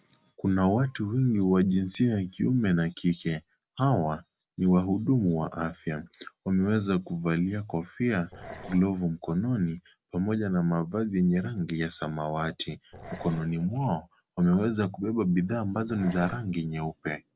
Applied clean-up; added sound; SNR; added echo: none; Growling; 17 dB; none.